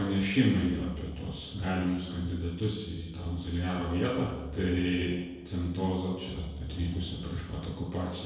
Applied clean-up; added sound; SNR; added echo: neural separator model SepFormer DNS4.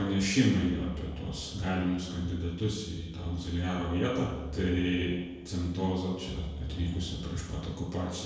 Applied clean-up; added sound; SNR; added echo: none; Drum; 12 dB; reverberation time 1.2 s.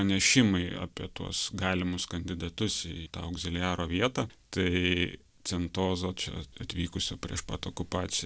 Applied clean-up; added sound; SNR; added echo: none; none; none; none.